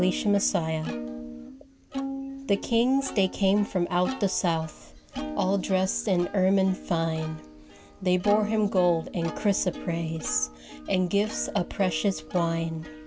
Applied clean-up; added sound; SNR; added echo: none; Plucked string instrument; 11 dB; none.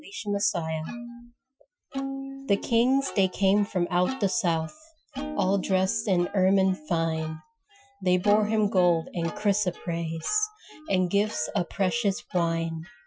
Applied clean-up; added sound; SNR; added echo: classical method Wiener filter.